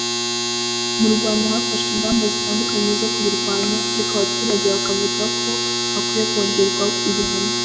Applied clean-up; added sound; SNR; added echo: none; Domestic sounds, home sounds; -2 dB; reverberation time 1.0 s.